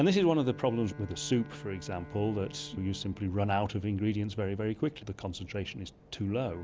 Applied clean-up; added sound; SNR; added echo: none; Bowed string instrument; 19 dB; none.